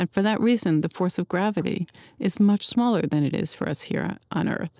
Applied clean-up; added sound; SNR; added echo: neural separator model SepFormer DNS4.